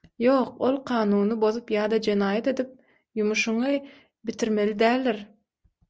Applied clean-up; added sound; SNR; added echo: none; none; none; none.